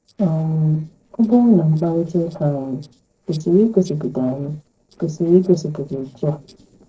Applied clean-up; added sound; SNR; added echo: neural separator model SepFormer DNS4.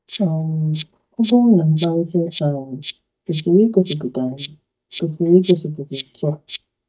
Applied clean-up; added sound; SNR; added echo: neural mask model DeepFilterNet 3.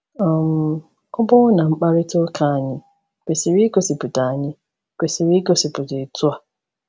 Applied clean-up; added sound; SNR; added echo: none; none; none; none.